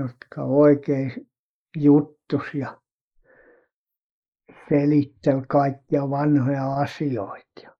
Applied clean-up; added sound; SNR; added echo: neural mask model Resemble Enhance denoiser.